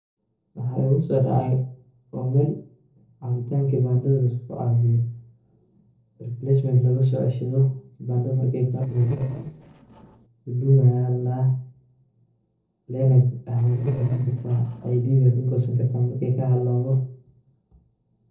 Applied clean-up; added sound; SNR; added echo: neural separator model SepFormer DNS4.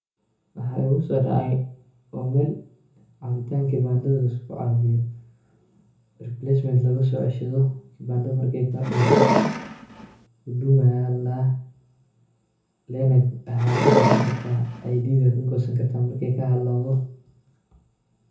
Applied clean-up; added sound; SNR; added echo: none; Wood; -2 dB; reverberation time 0.6 s.